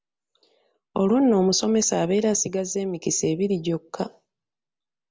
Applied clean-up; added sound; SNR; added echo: none; none; none; none.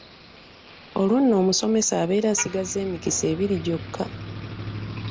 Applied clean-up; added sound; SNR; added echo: none; Motor vehicle (road); 13 dB; none.